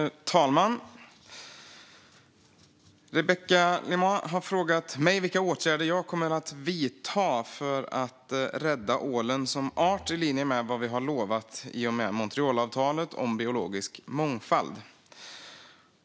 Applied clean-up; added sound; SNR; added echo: none; none; none; none.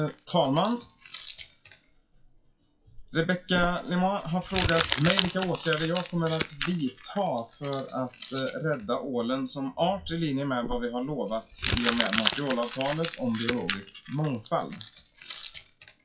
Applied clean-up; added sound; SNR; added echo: classical method WPE with log-MMSE.